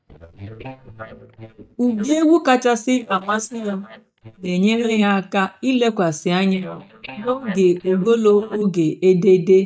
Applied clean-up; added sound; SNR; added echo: neural mask model DeepFilterNet 3.